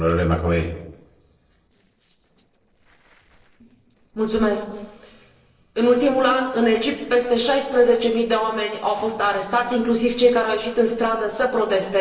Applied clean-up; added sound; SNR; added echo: neural separator model SepFormer DNS4.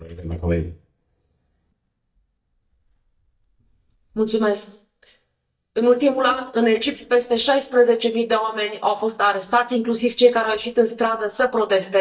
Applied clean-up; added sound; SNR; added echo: neural mask model DeepFilterNet 3.